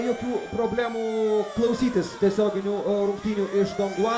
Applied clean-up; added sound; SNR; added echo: none; Motor vehicle (road) / Siren; 15 dB; reverberation time 0.7 s.